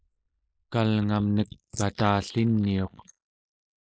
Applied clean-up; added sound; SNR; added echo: neural mask model Resemble Enhance denoiser.